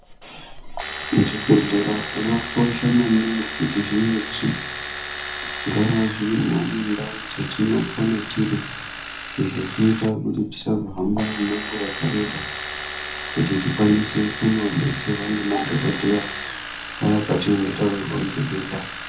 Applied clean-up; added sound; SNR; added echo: none; Domestic sounds, home sounds; 7 dB; reverberation time 0.3 s.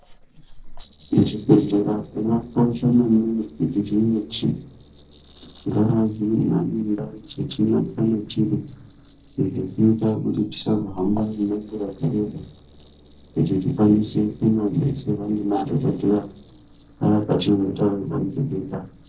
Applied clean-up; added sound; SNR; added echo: neural separator model SepFormer DNS4.